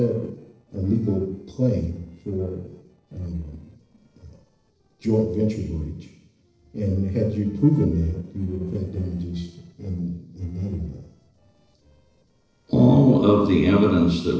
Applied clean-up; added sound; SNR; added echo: neural separator model SepFormer DNS4.